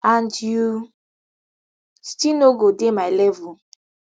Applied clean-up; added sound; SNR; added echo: none; none; none; none.